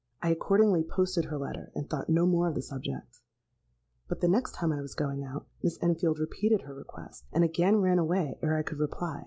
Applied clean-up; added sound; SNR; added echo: none; none; none; none.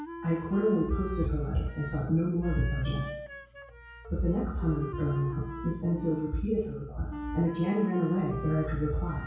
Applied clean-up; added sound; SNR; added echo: none; Wind instrument, woodwind instrument; 12 dB; reverberation time 0.6 s.